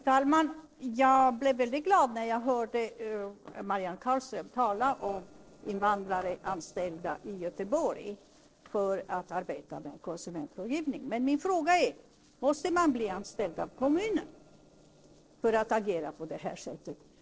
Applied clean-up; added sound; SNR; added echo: neural separator model SepFormer DNS4.